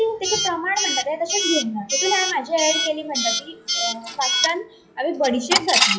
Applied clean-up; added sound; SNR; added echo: classical method log-MMSE.